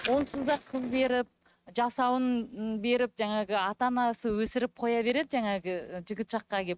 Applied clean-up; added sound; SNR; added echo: neural mask model RNNoise.